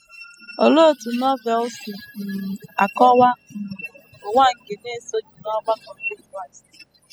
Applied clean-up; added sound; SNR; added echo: classical method spectral subtraction.